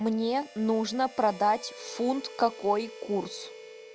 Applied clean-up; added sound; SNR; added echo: none; Harmonica; 17 dB; none.